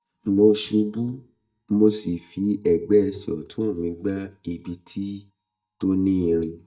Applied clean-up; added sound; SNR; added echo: neural mask model DeepFilterNet 3.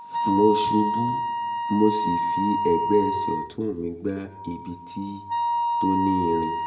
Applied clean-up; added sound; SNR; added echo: none; Wind instrument, woodwind instrument; 0 dB; reverberation time 0.7 s.